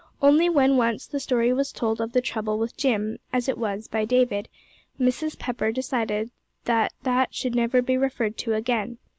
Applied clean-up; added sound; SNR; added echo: none; none; none; none.